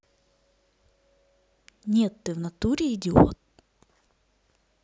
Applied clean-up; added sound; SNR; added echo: none; none; none; none.